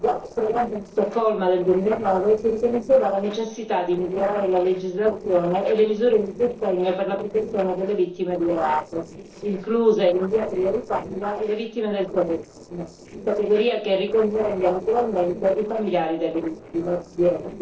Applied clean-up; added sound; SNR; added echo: neural separator model SepFormer DNS4.